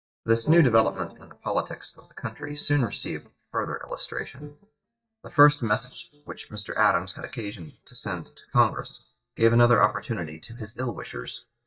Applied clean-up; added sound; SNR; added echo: neural mask model DeepFilterNet 3.